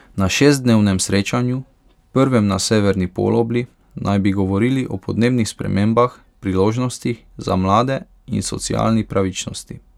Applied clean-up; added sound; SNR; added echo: none; none; none; none.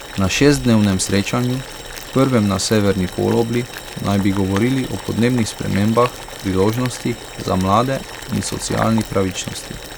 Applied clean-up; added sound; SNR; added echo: none; Boiling; 13 dB; none.